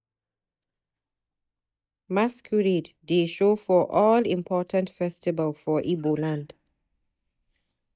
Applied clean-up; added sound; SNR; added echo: neural mask model DeepFilterNet 3.